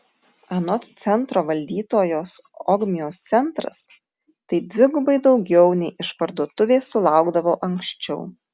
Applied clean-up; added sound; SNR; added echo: none; none; none; none.